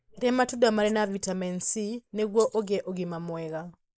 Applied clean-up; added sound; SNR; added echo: neural mask model Resemble Enhance denoiser.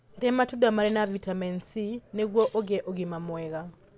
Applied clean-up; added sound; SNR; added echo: none; Rattle; 19 dB; none.